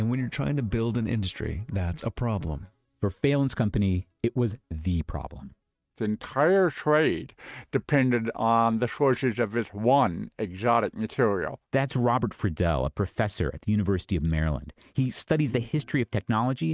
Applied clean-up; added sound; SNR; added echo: neural mask model RNNoise.